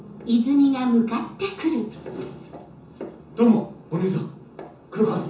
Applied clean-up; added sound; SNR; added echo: none; none; none; reverberation time 0.6 s.